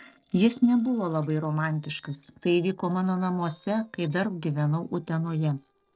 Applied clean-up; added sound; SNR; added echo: neural separator model SepFormer DNS4.